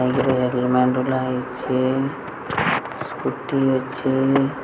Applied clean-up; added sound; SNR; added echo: none; none; none; none.